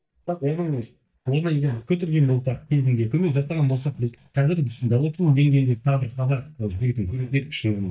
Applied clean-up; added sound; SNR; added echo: neural mask model DeepFilterNet 3.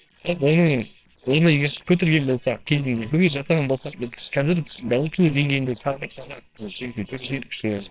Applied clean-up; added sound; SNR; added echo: neural separator model SepFormer WHAMR!.